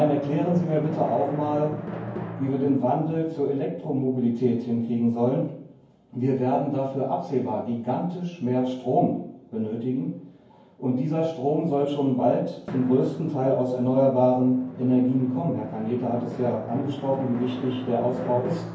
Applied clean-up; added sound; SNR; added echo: none; Drum; 14 dB; reverberation time 0.9 s.